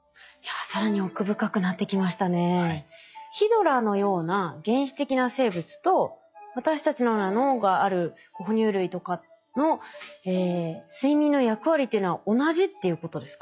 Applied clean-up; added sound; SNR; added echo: classical method log-MMSE.